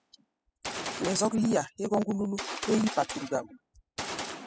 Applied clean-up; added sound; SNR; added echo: classical method spectral subtraction.